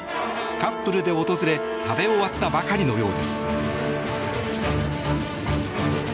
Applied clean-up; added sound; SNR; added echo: none; none; none; none.